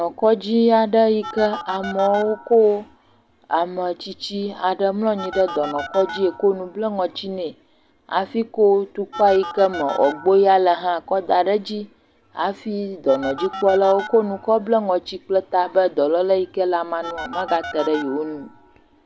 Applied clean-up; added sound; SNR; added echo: none; Telephone; 16 dB; none.